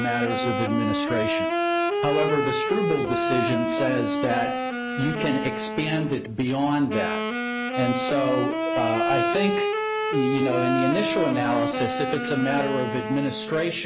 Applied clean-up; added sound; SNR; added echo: none; Wind instrument, woodwind instrument; 1 dB; none.